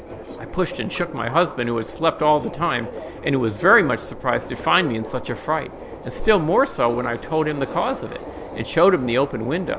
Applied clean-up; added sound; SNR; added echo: none; Subway, metro, underground; 13 dB; none.